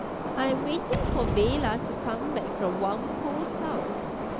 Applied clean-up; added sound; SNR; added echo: none; Subway, metro, underground + Gunshot, gunfire / Boom; 0 dB; none.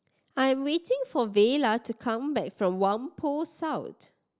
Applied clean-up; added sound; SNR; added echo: none; none; none; none.